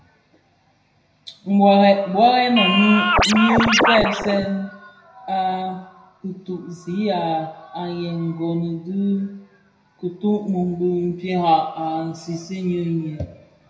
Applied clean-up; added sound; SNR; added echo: none; Scratching (performance technique); -2 dB; reverberation time 0.8 s.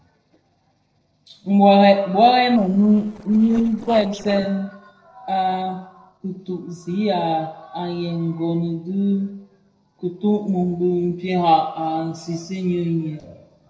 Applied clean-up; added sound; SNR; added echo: neural separator model SepFormer DNS4.